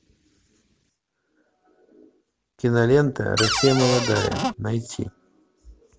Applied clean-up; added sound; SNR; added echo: none; Cupboard open or close; -1 dB; none.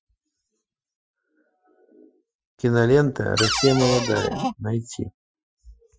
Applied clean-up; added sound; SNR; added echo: classical method Wiener filter.